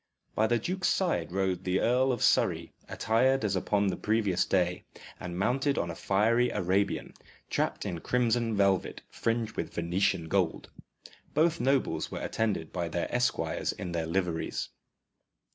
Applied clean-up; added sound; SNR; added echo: none; none; none; none.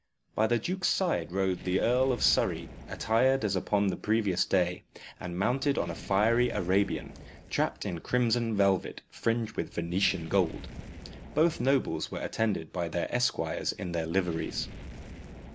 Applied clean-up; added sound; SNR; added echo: none; Fire; 17 dB; none.